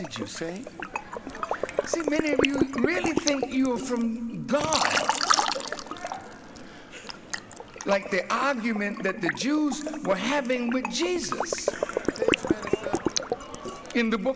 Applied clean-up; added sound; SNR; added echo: none; Liquid; 1 dB; none.